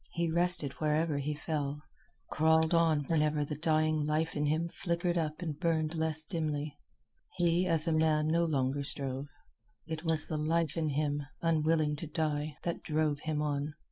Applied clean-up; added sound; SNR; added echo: neural mask model Resemble Enhance denoiser.